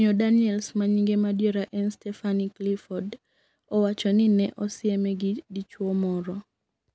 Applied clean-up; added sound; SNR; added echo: none; none; none; none.